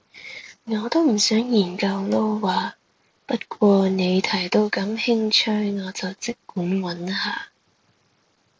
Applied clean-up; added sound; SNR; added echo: none; none; none; none.